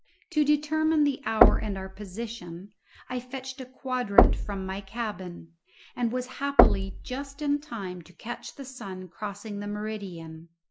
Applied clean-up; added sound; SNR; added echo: none; Knock; -4 dB; none.